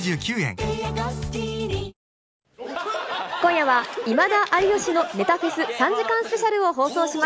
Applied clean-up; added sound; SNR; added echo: none; none; none; none.